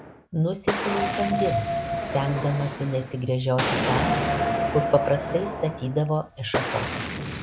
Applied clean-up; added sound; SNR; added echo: none; Dog + Explosion; 1 dB; none.